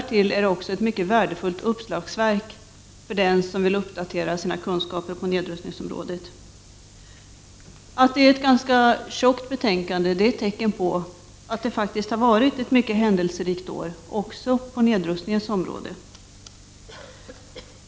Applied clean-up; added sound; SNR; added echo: none; none; none; none.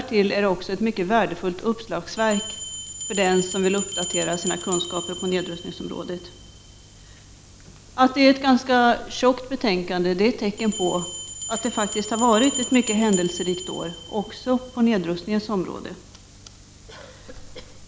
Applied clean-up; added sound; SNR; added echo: none; Bell; 12 dB; none.